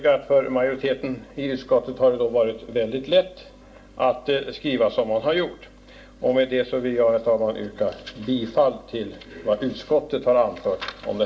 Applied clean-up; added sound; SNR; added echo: none; none; none; reverberation time 0.4 s.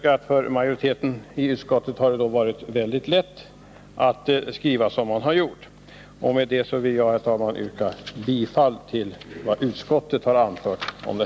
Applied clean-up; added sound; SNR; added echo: none; none; none; none.